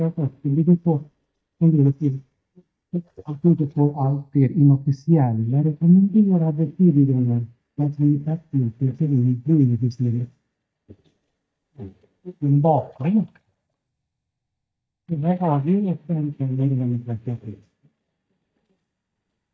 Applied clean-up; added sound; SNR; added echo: neural mask model DeepFilterNet 3.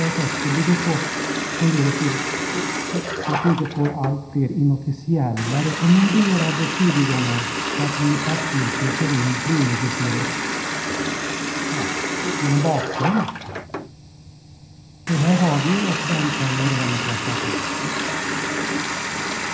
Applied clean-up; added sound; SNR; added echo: none; Water tap, faucet; 3 dB; reverberation time 0.9 s.